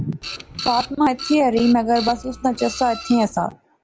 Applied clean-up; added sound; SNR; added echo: none; Printer; 13 dB; none.